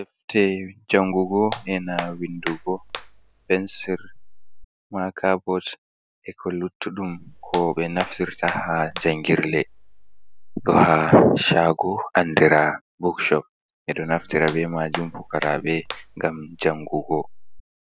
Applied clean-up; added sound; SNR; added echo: none; Hands; 12 dB; none.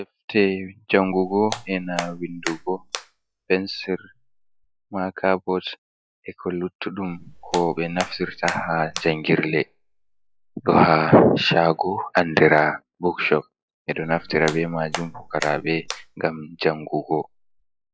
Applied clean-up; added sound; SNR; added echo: classical method log-MMSE.